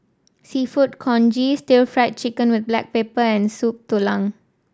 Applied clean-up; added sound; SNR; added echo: none; none; none; none.